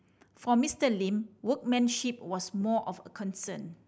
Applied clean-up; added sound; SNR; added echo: none; none; none; none.